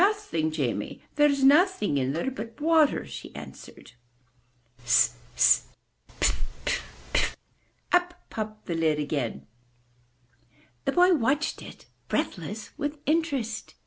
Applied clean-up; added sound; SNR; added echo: none; Cowbell; 18 dB; none.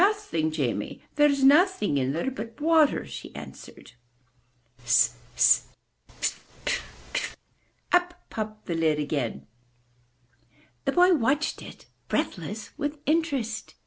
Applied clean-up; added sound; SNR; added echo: neural separator model SepFormer DNS4.